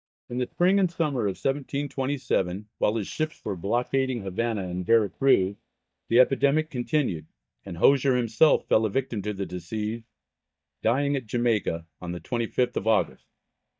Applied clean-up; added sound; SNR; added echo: neural mask model DeepFilterNet 3.